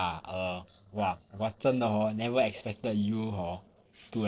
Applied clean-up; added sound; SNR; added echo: neural separator model SepFormer DNS4.